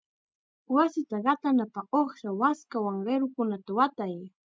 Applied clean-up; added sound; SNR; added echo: none; none; none; none.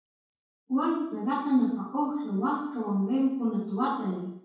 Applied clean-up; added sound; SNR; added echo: none; none; none; reverberation time 0.6 s.